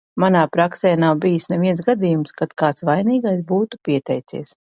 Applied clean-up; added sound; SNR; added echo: none; none; none; none.